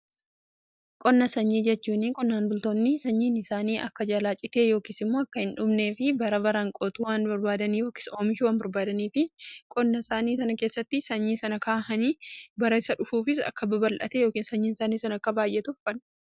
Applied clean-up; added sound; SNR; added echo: none; none; none; none.